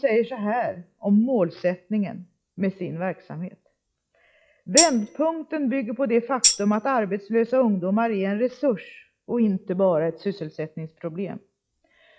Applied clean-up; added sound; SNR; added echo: classical method log-MMSE.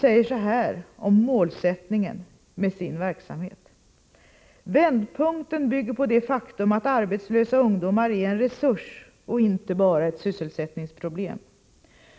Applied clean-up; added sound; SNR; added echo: none; none; none; none.